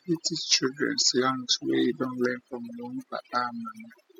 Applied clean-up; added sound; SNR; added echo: classical method spectral subtraction.